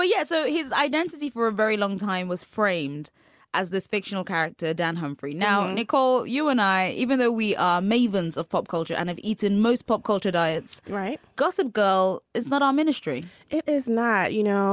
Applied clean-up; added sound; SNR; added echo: none; none; none; none.